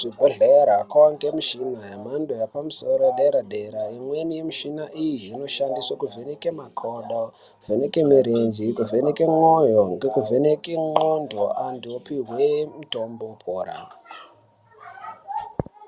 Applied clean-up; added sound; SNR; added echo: none; none; none; none.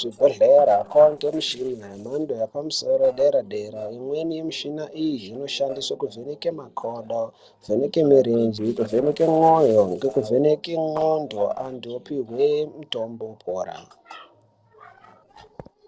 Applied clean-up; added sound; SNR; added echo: neural separator model SepFormer DNS4.